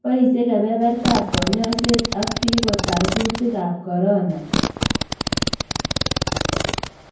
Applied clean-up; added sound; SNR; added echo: none; Fart; 1 dB; reverberation time 0.9 s.